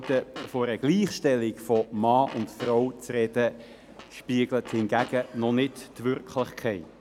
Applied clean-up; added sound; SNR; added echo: none; Fart; 20 dB; none.